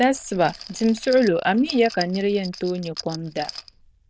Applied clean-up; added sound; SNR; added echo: neural diffusion model UNIVERSE++.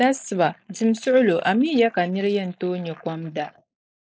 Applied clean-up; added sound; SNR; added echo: neural mask model Resemble Enhance denoiser.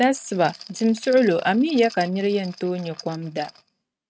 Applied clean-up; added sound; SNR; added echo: neural mask model RNNoise.